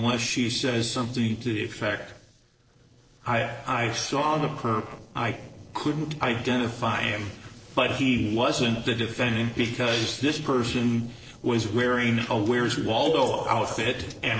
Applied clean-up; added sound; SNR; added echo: neural separator model SepFormer DNS4.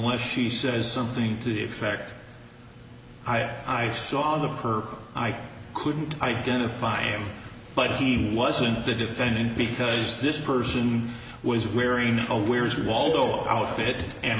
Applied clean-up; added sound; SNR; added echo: none; none; none; none.